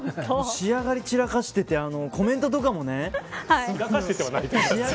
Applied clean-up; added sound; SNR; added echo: none; none; none; none.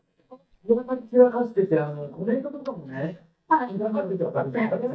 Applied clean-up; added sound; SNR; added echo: neural mask model DeepFilterNet 3.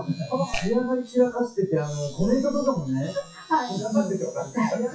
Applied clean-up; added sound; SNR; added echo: classical method WPE with log-MMSE.